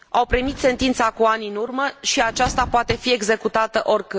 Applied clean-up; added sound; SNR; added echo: none; Drawer open or close; 15 dB; none.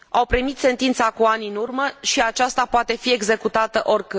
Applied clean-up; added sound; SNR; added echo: none; none; none; none.